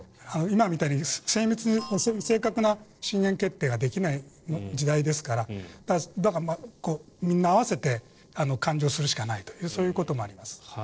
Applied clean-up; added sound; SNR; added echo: neural separator model SepFormer DNS4.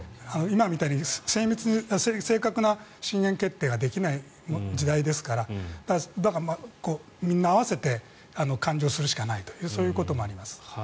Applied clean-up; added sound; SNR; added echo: none; none; none; none.